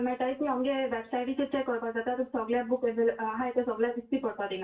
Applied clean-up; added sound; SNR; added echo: none; none; none; reverberation time 0.2 s.